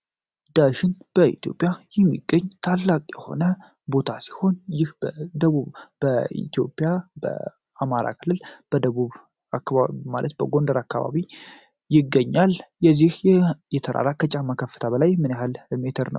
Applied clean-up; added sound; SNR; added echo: none; none; none; none.